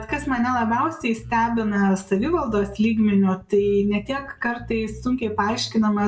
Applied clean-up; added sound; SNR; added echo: none; Bass guitar; 18 dB; reverberation time 0.2 s.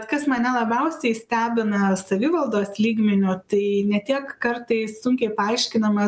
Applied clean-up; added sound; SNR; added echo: none; none; none; none.